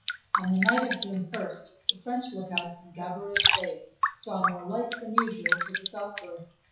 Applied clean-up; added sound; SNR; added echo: classical method WPE with log-MMSE.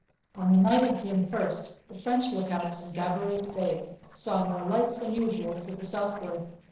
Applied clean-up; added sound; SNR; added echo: neural separator model SepFormer DNS4.